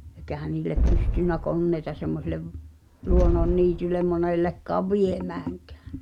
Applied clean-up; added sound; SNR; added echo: none; Boom; 1 dB; none.